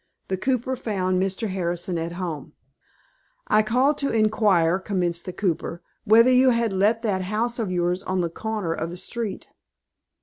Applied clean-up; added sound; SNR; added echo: none; none; none; none.